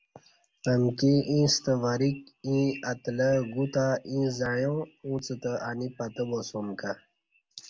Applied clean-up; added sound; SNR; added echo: none; none; none; none.